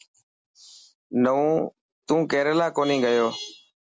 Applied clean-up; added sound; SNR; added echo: none; none; none; none.